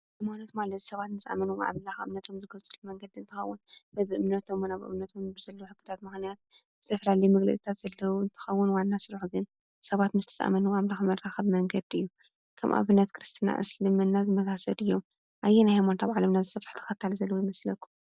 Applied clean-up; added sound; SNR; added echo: none; none; none; none.